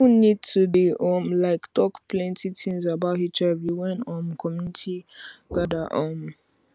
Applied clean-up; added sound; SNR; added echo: none; none; none; none.